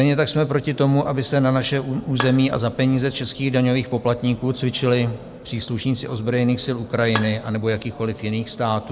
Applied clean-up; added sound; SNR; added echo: none; Bowed string instrument; 14 dB; none.